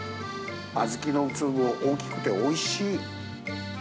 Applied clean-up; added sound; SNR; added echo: none; none; none; none.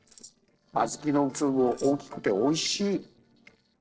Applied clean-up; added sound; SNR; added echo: neural separator model SepFormer DNS4.